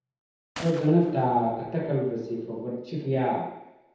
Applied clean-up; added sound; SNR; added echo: none; Gunshot, gunfire; 19 dB; reverberation time 0.9 s.